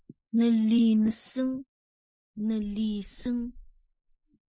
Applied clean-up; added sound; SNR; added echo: neural mask model Resemble Enhance denoiser.